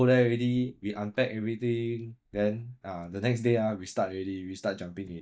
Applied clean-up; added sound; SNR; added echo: neural mask model DeepFilterNet 3.